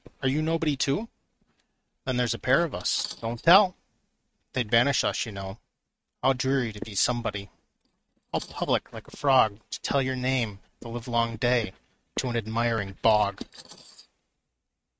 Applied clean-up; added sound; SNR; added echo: neural mask model RNNoise.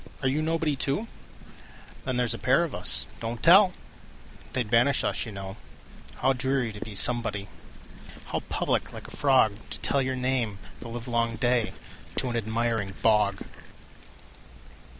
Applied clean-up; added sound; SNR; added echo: none; none; none; none.